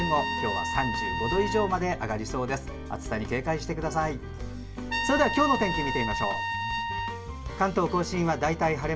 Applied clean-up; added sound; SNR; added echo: none; Trumpet; 6 dB; reverberation time 0.2 s.